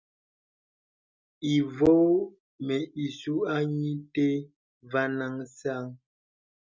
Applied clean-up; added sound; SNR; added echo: none; none; none; none.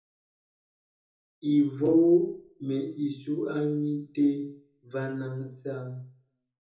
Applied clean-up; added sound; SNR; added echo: none; none; none; reverberation time 0.6 s.